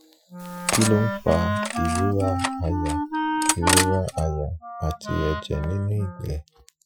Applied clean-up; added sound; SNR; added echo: classical method Wiener filter.